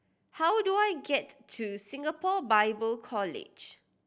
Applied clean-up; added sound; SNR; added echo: none; none; none; none.